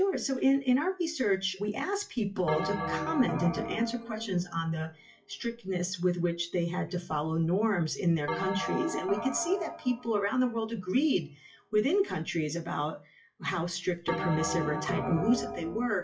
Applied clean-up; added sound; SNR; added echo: classical method WPE with log-MMSE.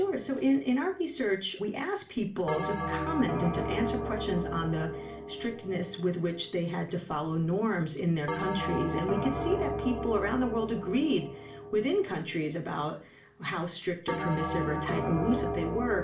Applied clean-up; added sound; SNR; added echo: none; Bell; 5 dB; reverberation time 0.4 s.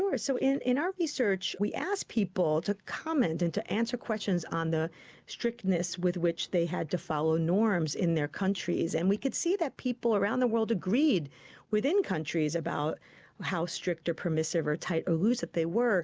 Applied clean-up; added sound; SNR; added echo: none; none; none; none.